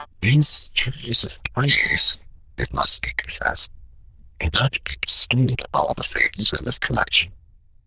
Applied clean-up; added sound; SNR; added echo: neural diffusion model UNIVERSE++.